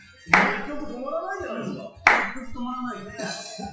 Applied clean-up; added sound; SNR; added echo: classical method WPE with log-MMSE.